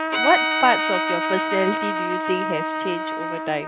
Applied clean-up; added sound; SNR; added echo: none; Trumpet + Bowed string instrument; -1 dB; none.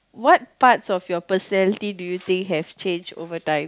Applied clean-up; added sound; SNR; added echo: none; none; none; none.